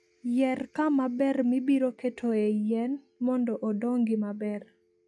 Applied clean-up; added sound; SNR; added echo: classical method log-MMSE.